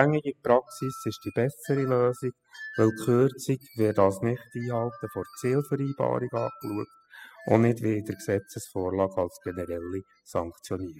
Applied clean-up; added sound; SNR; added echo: classical method spectral subtraction.